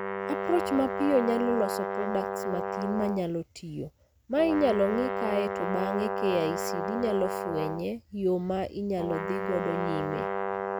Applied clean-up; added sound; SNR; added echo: none; Brass instrument; 3 dB; none.